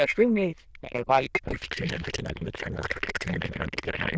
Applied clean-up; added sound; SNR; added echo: neural diffusion model UNIVERSE++.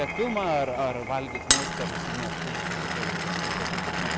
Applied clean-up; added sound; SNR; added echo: none; Glass; -2 dB; none.